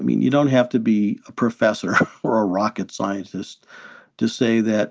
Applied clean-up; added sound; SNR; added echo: none; none; none; none.